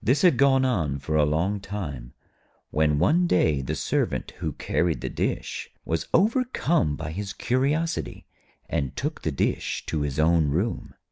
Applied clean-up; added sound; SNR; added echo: none; none; none; none.